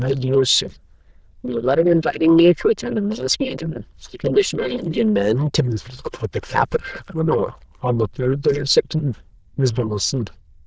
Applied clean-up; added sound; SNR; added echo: neural diffusion model UNIVERSE++.